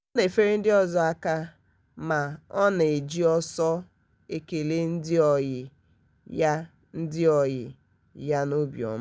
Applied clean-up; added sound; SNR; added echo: none; none; none; none.